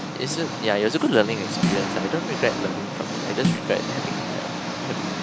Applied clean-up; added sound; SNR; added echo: none; Snare drum + Engine; 1 dB; none.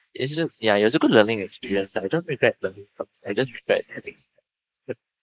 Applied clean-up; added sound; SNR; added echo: neural mask model Resemble Enhance denoiser.